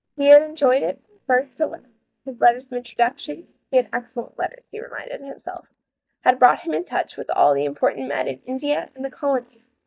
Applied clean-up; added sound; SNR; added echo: neural mask model DeepFilterNet 3.